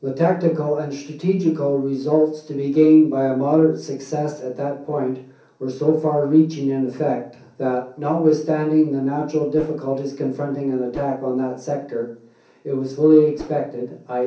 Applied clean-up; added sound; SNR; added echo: none; Whoosh, swoosh, swish; 15 dB; reverberation time 0.6 s.